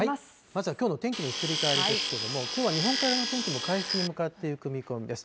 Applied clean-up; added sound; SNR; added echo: none; Tools; 0 dB; none.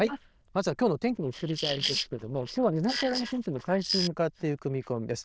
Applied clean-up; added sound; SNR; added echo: neural diffusion model UNIVERSE++.